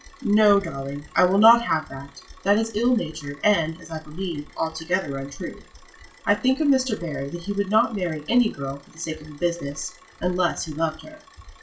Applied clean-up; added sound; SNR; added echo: classical method WPE with log-MMSE.